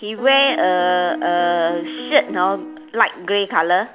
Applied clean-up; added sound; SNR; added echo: none; Piano; 12 dB; none.